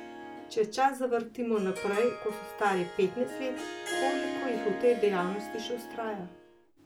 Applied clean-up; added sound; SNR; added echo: none; Harp; 8 dB; none.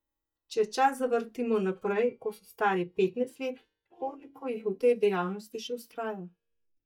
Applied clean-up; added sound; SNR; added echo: neural mask model DeepFilterNet 3.